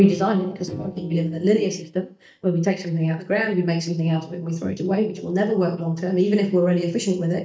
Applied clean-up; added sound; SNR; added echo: neural mask model DeepFilterNet 3.